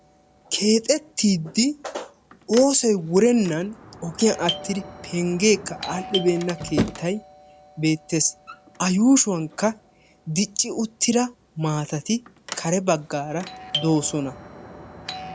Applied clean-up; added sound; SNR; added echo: none; Sliding door + Doorbell; 13 dB; none.